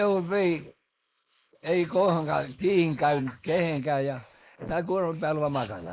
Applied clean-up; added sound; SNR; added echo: neural mask model Resemble Enhance denoiser.